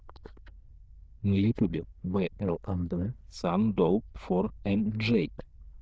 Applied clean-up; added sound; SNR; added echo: neural diffusion model UNIVERSE++.